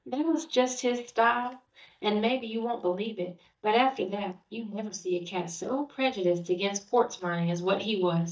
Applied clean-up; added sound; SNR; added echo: neural mask model DeepFilterNet 3.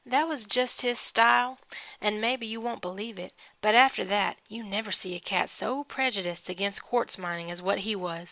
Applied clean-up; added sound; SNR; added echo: none; none; none; none.